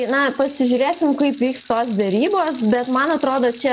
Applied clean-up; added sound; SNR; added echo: none; Sink (filling or washing) / Water tap, faucet; 17 dB; none.